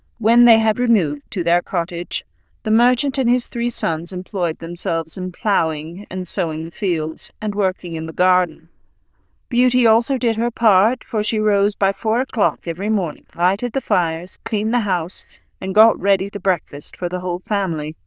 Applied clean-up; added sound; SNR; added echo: neural diffusion model UNIVERSE++.